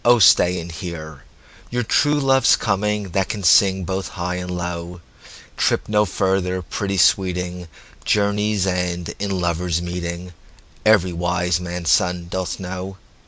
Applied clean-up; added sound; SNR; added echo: none; none; none; none.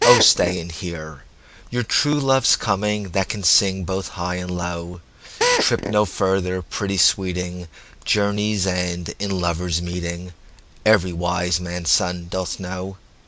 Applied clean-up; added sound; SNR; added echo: none; Drill; 0 dB; none.